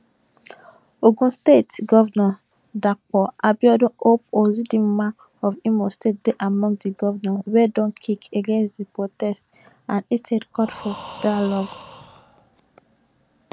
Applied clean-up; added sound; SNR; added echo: none; Breathing; 19 dB; none.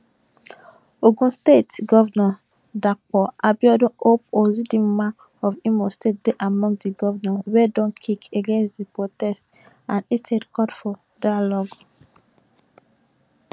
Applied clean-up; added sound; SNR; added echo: none; none; none; none.